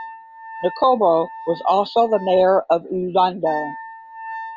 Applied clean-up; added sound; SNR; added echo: none; Wind instrument, woodwind instrument; 15 dB; none.